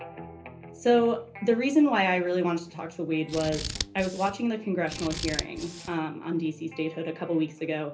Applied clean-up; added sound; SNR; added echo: none; Scissors; 9 dB; reverberation time 0.3 s.